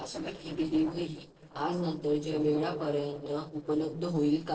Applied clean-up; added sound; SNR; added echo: neural separator model SepFormer DNS4.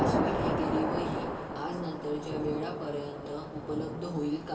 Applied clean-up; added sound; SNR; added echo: none; Thunder / Rain; -2 dB; reverberation time 2.6 s.